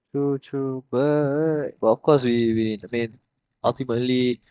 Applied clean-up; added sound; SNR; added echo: neural mask model DeepFilterNet 3.